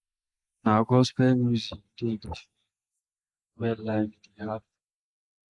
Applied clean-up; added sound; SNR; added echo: neural mask model Resemble Enhance denoiser.